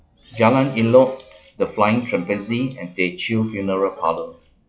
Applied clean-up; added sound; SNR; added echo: classical method log-MMSE.